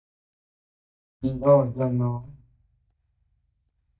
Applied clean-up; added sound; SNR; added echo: neural mask model DeepFilterNet 3.